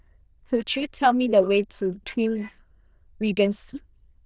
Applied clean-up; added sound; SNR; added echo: neural diffusion model UNIVERSE++.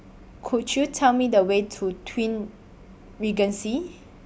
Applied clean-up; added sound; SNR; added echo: none; none; none; none.